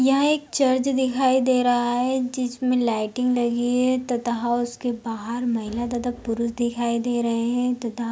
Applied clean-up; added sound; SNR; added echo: none; none; none; none.